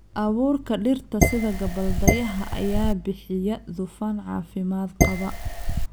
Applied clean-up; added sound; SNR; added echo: none; Dishes, pots, and pans; -4 dB; none.